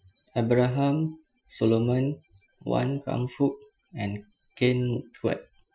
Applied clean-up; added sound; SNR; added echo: classical method Wiener filter.